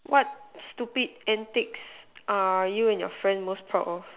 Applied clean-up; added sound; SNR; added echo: none; none; none; none.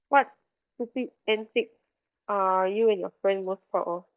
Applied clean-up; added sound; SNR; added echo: neural mask model DeepFilterNet 3.